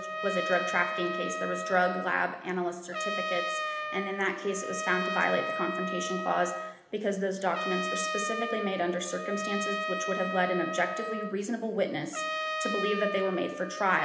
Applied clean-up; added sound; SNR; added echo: none; Trumpet; 4 dB; reverberation time 1.0 s.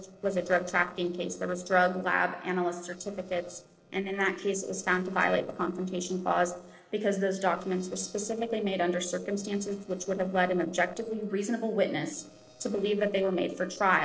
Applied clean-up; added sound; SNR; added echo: neural separator model SepFormer DNS4.